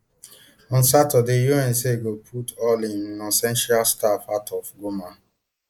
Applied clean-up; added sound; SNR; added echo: neural mask model Resemble Enhance denoiser.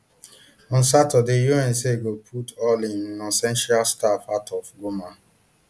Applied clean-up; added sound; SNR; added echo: none; none; none; none.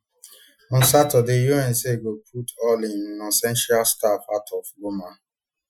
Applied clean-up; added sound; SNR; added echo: classical method Wiener filter.